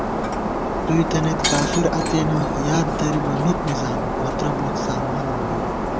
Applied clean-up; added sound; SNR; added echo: none; Shatter; -1 dB; none.